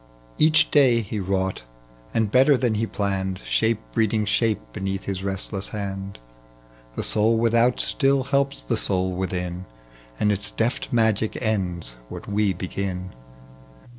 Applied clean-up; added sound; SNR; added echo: none; none; none; none.